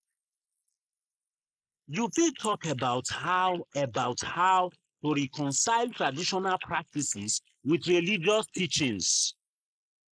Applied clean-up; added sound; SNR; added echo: neural mask model Resemble Enhance denoiser.